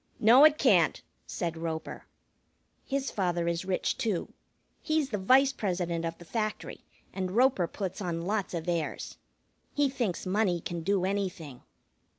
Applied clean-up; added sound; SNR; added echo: none; none; none; none.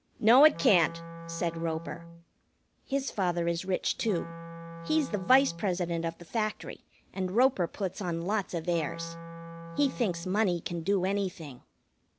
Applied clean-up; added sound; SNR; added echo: none; Wind instrument, woodwind instrument; 13 dB; none.